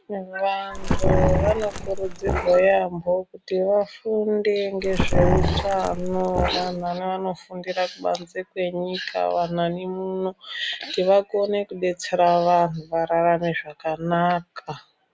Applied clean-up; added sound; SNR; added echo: none; Growling; -1 dB; none.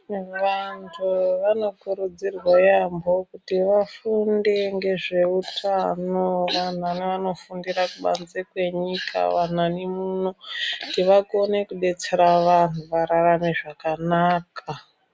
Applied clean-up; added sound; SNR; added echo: none; none; none; none.